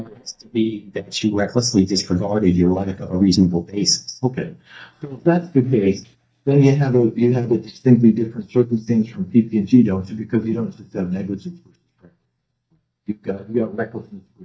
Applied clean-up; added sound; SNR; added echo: neural mask model DeepFilterNet 3.